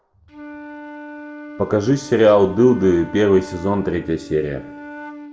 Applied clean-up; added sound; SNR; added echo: none; Wind instrument, woodwind instrument; 16 dB; reverberation time 0.5 s.